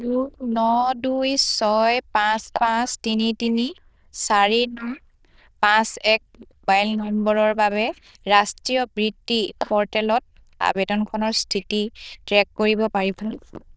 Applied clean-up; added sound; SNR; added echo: neural diffusion model UNIVERSE++.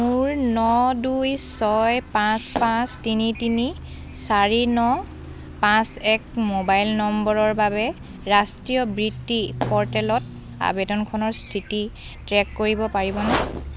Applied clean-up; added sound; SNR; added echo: none; Fireworks; 12 dB; none.